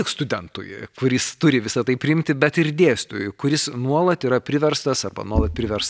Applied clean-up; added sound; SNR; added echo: none; none; none; none.